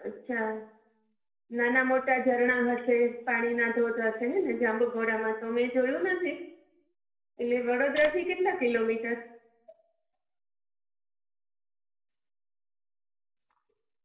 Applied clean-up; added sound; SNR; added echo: none; Tap; 12 dB; reverberation time 0.7 s.